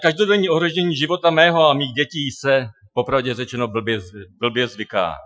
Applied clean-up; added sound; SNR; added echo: classical method Wiener filter.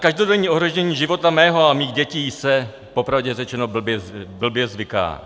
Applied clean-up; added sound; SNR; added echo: none; none; none; none.